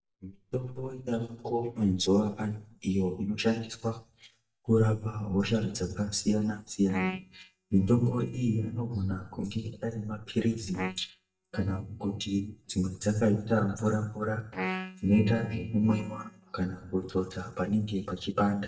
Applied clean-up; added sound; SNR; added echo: neural mask model DeepFilterNet 3.